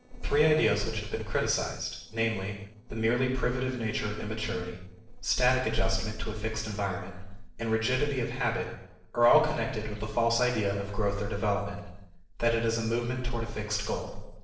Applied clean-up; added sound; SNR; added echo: neural separator model SepFormer DNS4.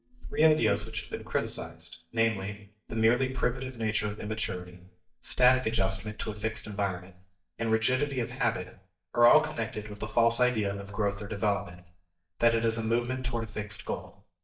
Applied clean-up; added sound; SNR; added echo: neural mask model DeepFilterNet 3.